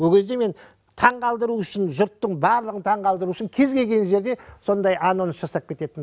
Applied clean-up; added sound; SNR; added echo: none; none; none; none.